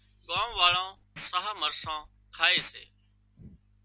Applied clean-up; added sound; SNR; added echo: none; Scratching (performance technique); 18 dB; none.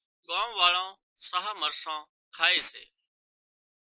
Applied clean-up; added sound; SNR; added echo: neural mask model Resemble Enhance denoiser.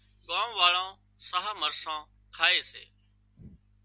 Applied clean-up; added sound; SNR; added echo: none; none; none; none.